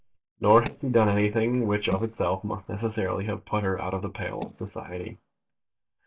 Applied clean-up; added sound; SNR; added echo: neural mask model DeepFilterNet 3.